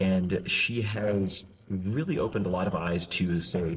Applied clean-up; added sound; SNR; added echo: neural separator model SepFormer DNS4.